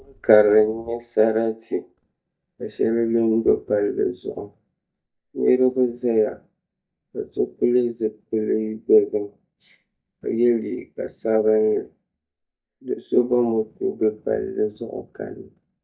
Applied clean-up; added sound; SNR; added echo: neural mask model DeepFilterNet 3.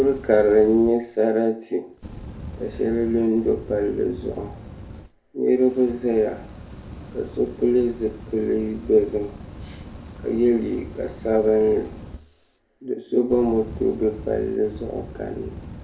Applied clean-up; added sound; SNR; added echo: none; Fire; 15 dB; reverberation time 0.3 s.